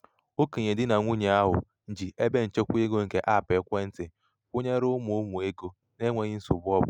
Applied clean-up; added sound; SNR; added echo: none; none; none; none.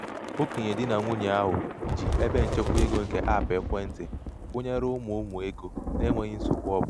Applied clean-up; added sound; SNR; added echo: none; Thunder / Rain; 1 dB; none.